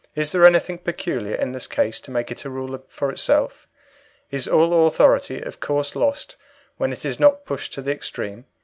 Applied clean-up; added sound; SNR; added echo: none; none; none; none.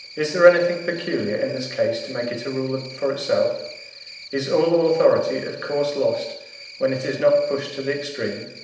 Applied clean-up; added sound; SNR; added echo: none; Cricket; 18 dB; reverberation time 0.8 s.